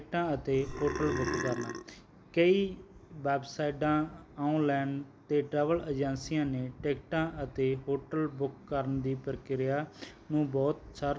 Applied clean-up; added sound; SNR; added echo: none; Burping, eructation; 4 dB; none.